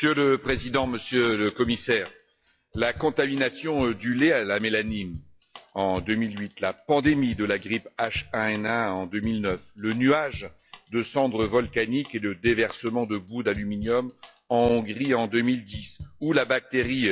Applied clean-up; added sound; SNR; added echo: classical method log-MMSE.